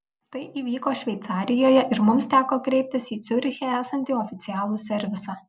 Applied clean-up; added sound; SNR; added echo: none; none; none; none.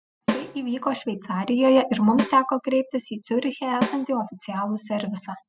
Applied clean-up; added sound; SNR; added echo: classical method spectral subtraction.